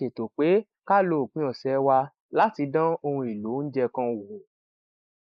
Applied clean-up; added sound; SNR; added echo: neural mask model Resemble Enhance denoiser.